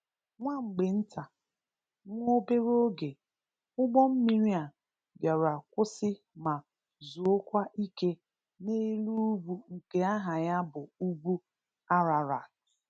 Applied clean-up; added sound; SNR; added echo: none; none; none; none.